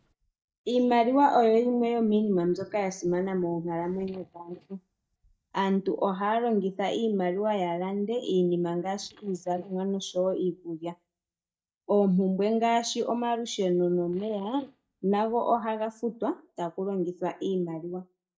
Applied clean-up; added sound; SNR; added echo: neural mask model DeepFilterNet 3.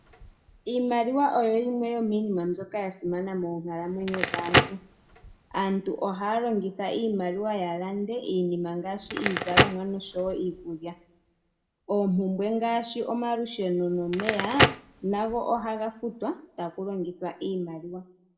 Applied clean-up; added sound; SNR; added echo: none; Crackle; 4 dB; reverberation time 0.5 s.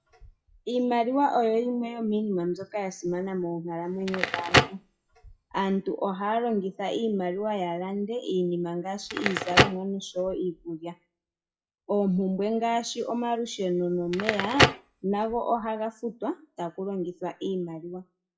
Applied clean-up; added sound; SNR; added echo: classical method WPE with log-MMSE.